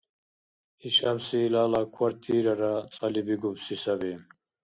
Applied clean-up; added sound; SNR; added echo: none; none; none; none.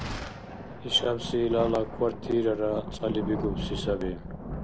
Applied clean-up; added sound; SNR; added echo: none; Thunder; 6 dB; none.